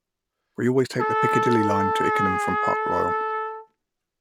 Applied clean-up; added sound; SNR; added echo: none; Trumpet; -2 dB; none.